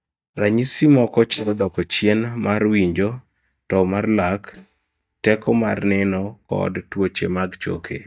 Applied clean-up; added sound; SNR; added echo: neural mask model DeepFilterNet 3.